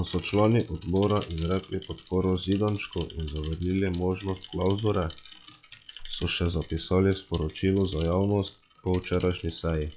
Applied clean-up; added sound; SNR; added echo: classical method log-MMSE.